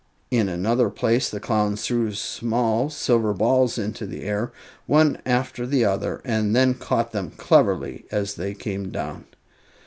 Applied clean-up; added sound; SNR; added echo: none; none; none; none.